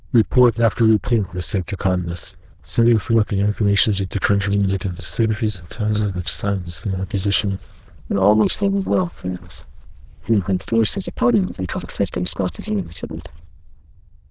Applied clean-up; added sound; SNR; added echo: neural diffusion model UNIVERSE++.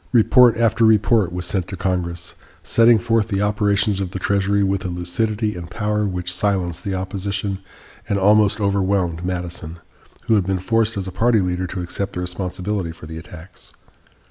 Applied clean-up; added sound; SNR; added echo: none; none; none; none.